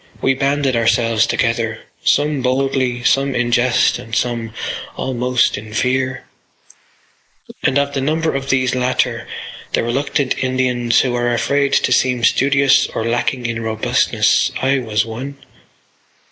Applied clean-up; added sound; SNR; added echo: neural mask model Resemble Enhance denoiser.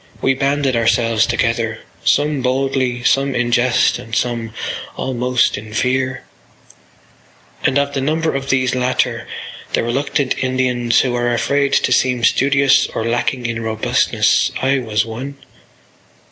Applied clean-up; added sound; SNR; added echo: none; none; none; none.